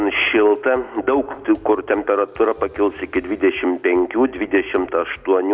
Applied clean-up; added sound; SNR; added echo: none; none; none; none.